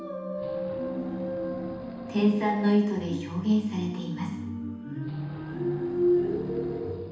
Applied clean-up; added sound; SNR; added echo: none; Wild animals; 18 dB; reverberation time 0.8 s.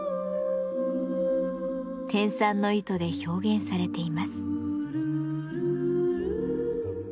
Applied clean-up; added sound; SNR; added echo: none; none; none; none.